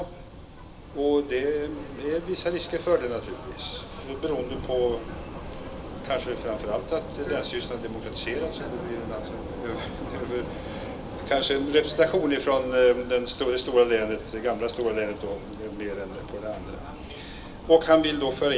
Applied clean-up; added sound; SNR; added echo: none; Vehicle; 10 dB; reverberation time 0.2 s.